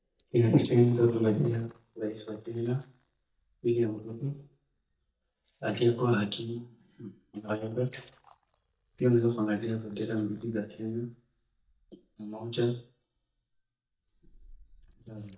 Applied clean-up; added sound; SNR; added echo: neural mask model DeepFilterNet 3.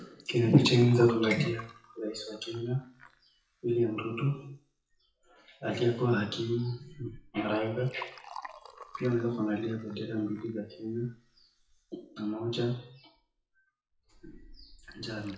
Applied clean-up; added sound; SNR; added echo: classical method WPE with log-MMSE.